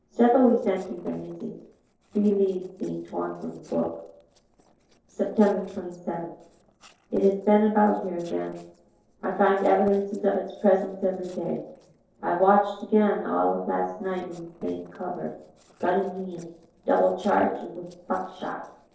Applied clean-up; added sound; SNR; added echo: neural separator model SepFormer DNS4.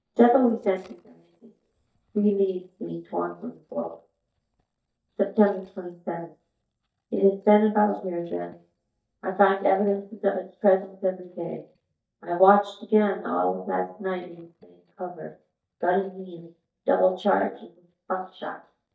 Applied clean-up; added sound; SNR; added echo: neural mask model DeepFilterNet 3.